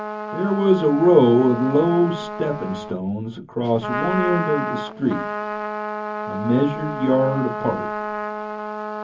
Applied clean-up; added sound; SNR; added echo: none; Trumpet; 7 dB; reverberation time 0.3 s.